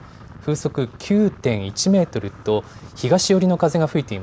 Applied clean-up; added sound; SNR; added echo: none; none; none; none.